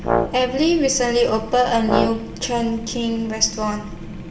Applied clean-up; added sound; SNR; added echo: none; Brass instrument; 6 dB; reverberation time 0.9 s.